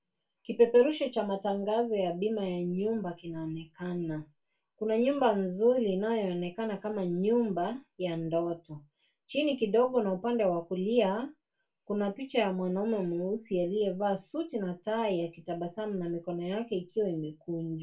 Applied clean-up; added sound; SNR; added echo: none; none; none; reverberation time 0.2 s.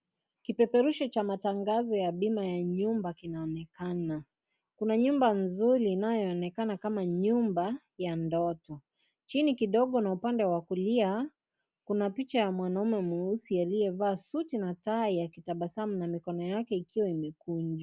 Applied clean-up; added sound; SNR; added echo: none; none; none; none.